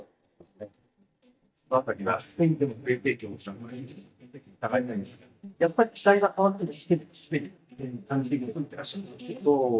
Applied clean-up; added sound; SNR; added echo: neural mask model DeepFilterNet 3.